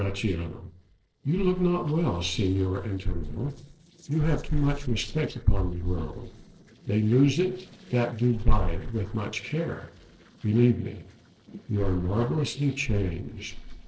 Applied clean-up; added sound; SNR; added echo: neural separator model SepFormer DNS4.